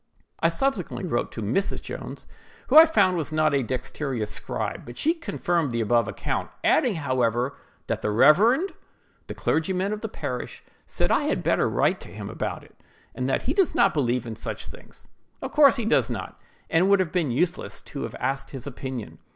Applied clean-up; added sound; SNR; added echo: none; none; none; none.